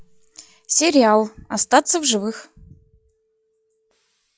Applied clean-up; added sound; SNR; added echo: classical method log-MMSE.